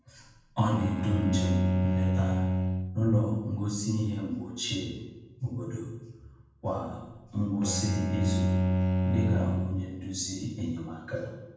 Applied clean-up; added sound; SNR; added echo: none; Bowed string instrument; -2 dB; reverberation time 1.2 s.